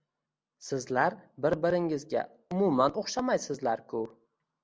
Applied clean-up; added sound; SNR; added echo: none; none; none; none.